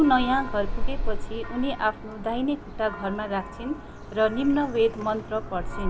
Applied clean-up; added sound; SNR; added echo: none; Church bell; 3 dB; none.